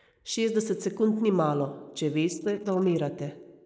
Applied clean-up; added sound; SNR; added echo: neural mask model Resemble Enhance denoiser.